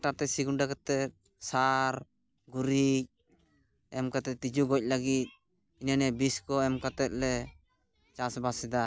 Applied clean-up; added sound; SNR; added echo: none; none; none; none.